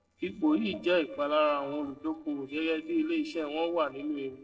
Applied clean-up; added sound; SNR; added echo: neural separator model SepFormer DNS4.